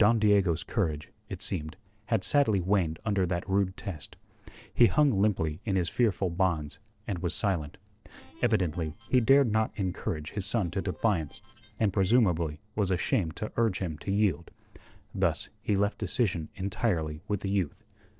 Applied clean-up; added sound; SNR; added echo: neural separator model SepFormer DNS4.